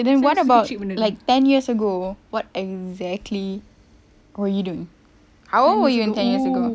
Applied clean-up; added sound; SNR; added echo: none; none; none; none.